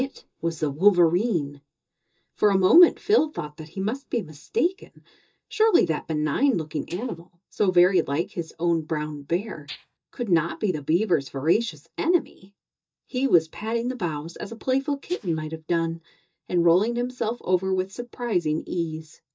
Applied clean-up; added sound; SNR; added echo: neural mask model DeepFilterNet 3.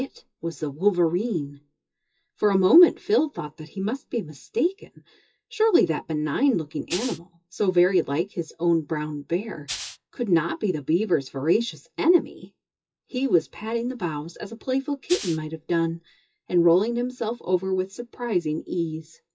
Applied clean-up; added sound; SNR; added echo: classical method WPE with log-MMSE.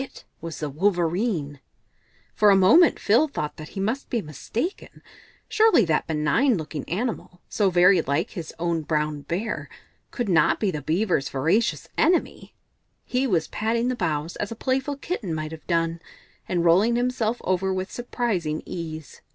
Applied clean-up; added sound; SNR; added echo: none; none; none; none.